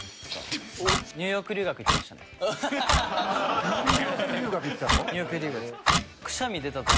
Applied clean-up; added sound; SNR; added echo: none; Clock; 1 dB; none.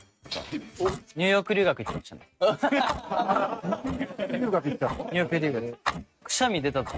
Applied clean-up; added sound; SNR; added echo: neural mask model RNNoise.